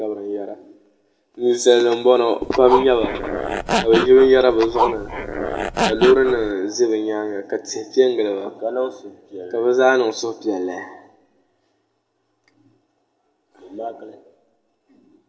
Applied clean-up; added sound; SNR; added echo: none; Zipper (clothing); 4 dB; reverberation time 0.8 s.